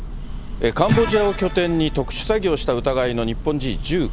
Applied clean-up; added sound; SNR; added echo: none; Church bell; 8 dB; none.